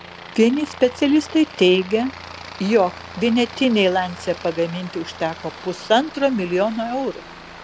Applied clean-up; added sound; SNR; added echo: none; Aircraft; 17 dB; none.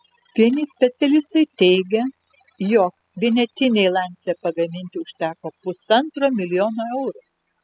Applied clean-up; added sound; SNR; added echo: classical method spectral subtraction.